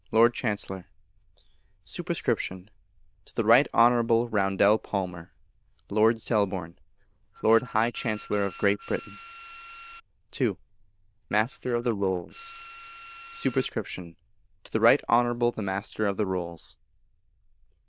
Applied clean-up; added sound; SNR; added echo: neural diffusion model UNIVERSE++.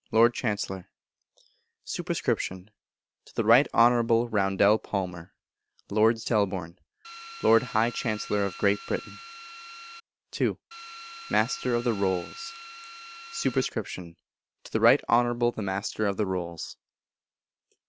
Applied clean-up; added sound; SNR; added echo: none; Drill; 15 dB; none.